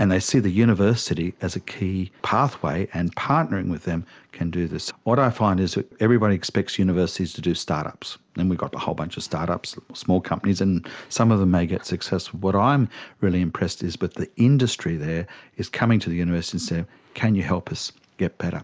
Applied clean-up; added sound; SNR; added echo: none; none; none; none.